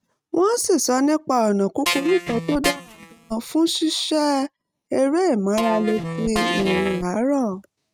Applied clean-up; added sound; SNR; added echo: neural mask model RNNoise.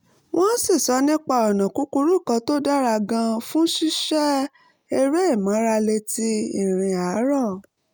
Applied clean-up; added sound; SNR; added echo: none; none; none; none.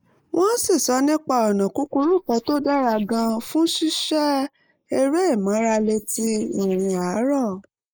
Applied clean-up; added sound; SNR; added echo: neural mask model Resemble Enhance denoiser.